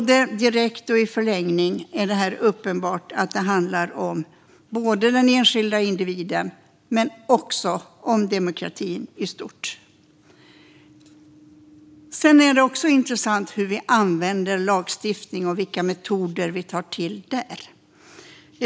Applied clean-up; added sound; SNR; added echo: none; none; none; none.